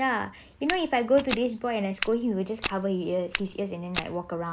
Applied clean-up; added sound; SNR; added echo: none; Walk, footsteps; 8 dB; none.